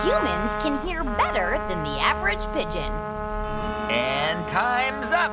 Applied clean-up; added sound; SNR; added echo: none; Trumpet; 4 dB; none.